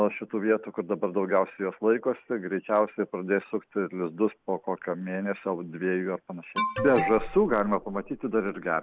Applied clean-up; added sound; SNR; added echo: none; Alarm; 5 dB; none.